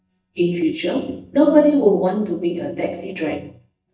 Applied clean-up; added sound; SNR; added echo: neural mask model DeepFilterNet 3.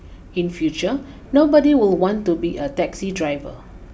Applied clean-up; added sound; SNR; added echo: none; none; none; none.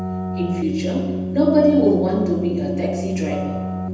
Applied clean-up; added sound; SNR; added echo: none; Keyboard (musical); 4 dB; reverberation time 1.1 s.